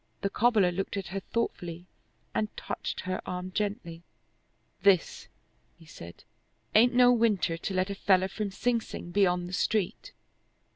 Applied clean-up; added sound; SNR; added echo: none; none; none; none.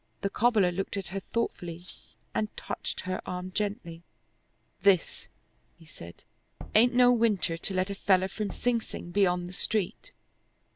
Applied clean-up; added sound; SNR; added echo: none; Rattle (instrument) + Tap / Bass drum; 15 dB; none.